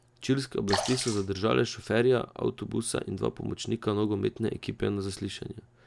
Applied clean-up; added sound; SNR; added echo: none; Sink (filling or washing) / Water / Splash, splatter; 4 dB; none.